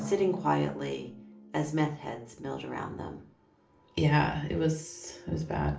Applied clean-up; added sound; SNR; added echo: none; Drum; 15 dB; reverberation time 0.3 s.